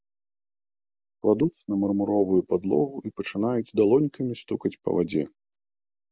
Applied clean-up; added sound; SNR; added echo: none; none; none; none.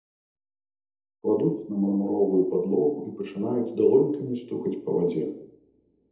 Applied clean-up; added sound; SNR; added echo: none; none; none; reverberation time 0.7 s.